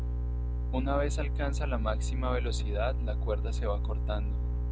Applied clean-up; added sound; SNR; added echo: none; none; none; none.